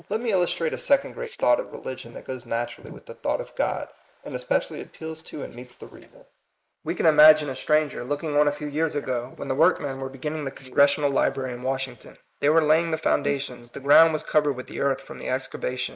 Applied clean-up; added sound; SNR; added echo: neural mask model Resemble Enhance denoiser.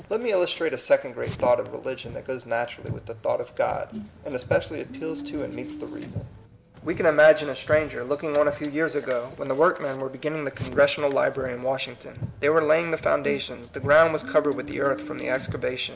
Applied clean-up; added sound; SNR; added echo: none; Car; 14 dB; none.